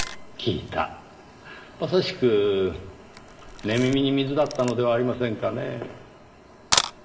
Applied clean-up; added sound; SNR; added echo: none; Camera; 9 dB; reverberation time 0.7 s.